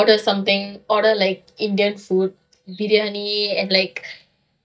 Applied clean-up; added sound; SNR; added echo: neural mask model DeepFilterNet 3.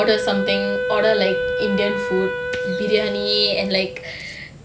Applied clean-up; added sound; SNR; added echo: none; Wind instrument, woodwind instrument; 2 dB; none.